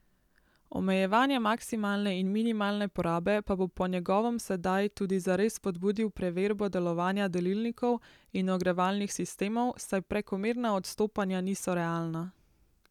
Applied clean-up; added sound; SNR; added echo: none; none; none; none.